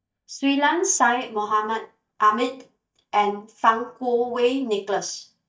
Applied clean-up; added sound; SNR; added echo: neural mask model DeepFilterNet 3.